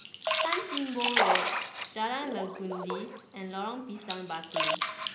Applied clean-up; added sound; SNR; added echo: none; Splash, splatter; -4 dB; none.